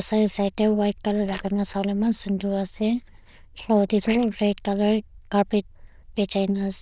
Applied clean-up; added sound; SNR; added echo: neural diffusion model UNIVERSE++.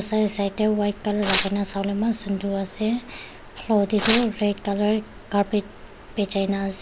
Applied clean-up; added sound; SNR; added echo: none; Tearing; 7 dB; none.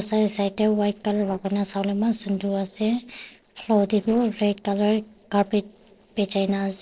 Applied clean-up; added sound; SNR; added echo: neural separator model SepFormer DNS4.